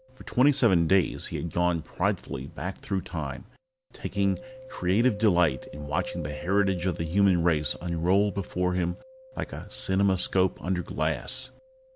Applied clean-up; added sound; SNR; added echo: none; Mallet percussion; 18 dB; none.